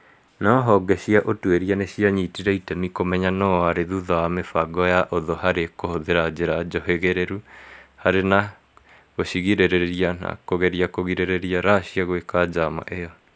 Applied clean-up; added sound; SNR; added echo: none; none; none; none.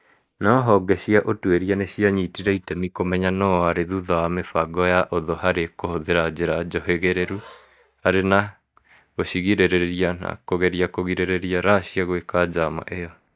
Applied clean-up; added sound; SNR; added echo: neural mask model DeepFilterNet 3.